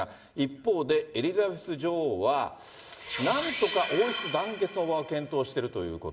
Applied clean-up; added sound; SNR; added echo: none; none; none; reverberation time 2.3 s.